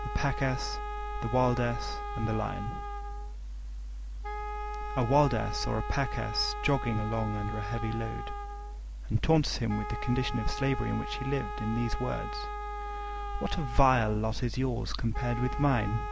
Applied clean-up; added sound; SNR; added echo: none; Wind instrument, woodwind instrument; 9 dB; none.